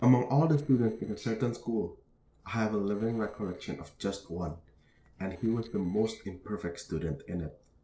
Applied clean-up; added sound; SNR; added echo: neural separator model SepFormer DNS4.